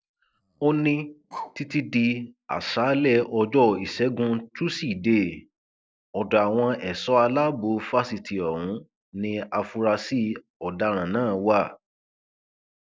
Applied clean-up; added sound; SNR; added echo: neural separator model SepFormer DNS4.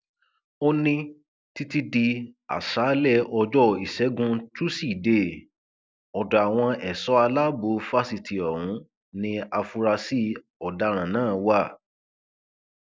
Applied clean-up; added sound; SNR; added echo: none; none; none; none.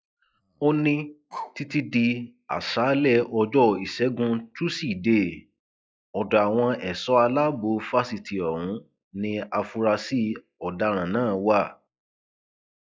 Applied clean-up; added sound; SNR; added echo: classical method log-MMSE.